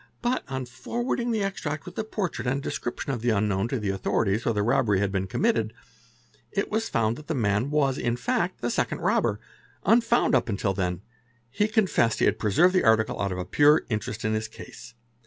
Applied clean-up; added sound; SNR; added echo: none; none; none; none.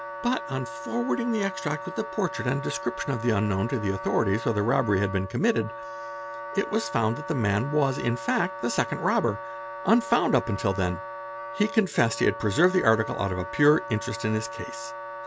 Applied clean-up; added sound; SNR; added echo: none; Wind instrument, woodwind instrument; 10 dB; none.